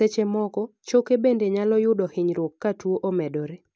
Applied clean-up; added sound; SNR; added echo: none; none; none; none.